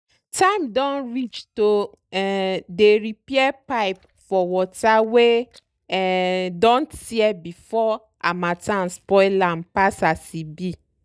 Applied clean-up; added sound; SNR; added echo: neural mask model DeepFilterNet 3.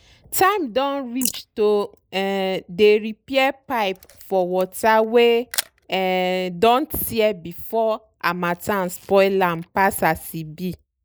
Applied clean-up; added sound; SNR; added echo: neural mask model Resemble Enhance denoiser.